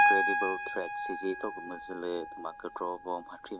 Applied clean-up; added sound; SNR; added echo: none; Piano; -5 dB; none.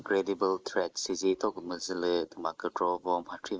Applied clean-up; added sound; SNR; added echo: neural mask model Resemble Enhance denoiser.